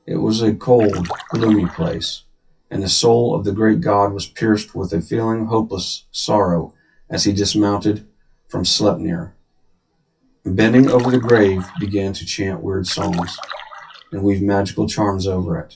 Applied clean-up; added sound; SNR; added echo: classical method WPE with log-MMSE.